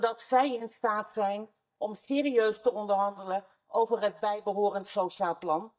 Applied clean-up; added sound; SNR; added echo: neural mask model DeepFilterNet 3.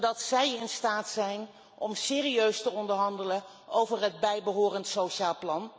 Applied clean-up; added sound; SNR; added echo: none; none; none; none.